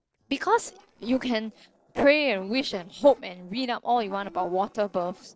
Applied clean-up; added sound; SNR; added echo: neural separator model SepFormer DNS4.